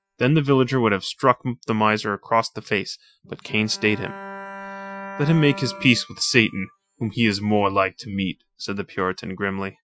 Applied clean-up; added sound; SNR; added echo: classical method Wiener filter.